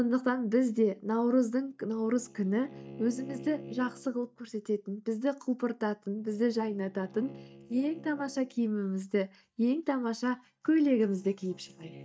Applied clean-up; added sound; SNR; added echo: neural mask model DeepFilterNet 3.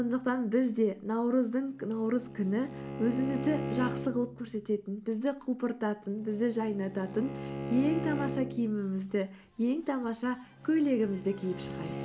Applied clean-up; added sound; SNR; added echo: none; Bowed string instrument; 10 dB; none.